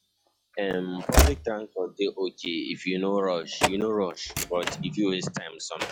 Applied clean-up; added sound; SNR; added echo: classical method log-MMSE.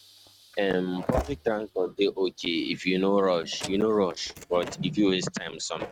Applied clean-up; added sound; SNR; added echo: neural mask model RNNoise.